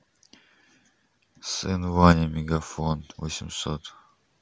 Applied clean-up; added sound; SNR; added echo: none; none; none; none.